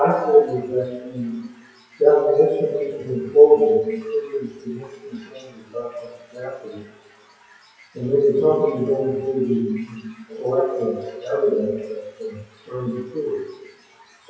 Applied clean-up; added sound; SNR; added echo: classical method WPE with log-MMSE.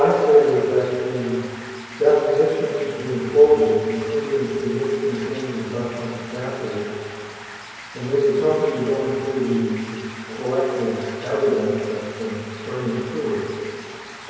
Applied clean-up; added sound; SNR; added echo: none; Stream; 16 dB; reverberation time 2.2 s.